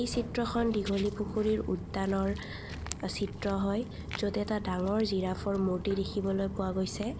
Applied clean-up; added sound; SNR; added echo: none; Walk, footsteps; 10 dB; none.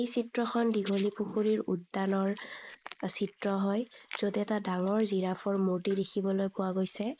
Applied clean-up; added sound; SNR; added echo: neural mask model Resemble Enhance denoiser.